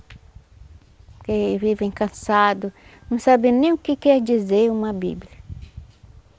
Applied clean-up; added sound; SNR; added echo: none; none; none; none.